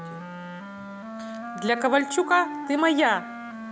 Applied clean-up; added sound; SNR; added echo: none; Wind instrument, woodwind instrument; 10 dB; none.